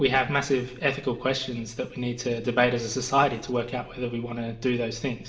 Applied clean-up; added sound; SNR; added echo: none; none; none; reverberation time 0.7 s.